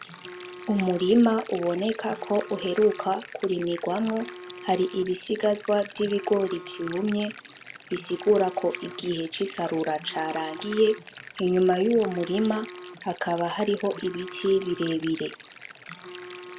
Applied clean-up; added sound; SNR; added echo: none; Telephone + Stream; 15 dB; none.